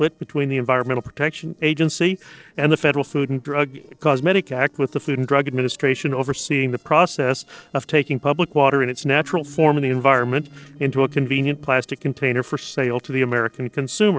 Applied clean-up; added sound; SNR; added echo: neural separator model SepFormer DNS4.